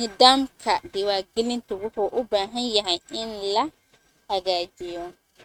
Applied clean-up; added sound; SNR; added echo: neural mask model RNNoise.